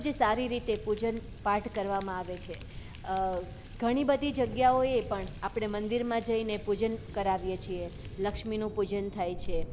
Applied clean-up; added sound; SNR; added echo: none; Fire + Sink (filling or washing) / Water tap, faucet; 10 dB; none.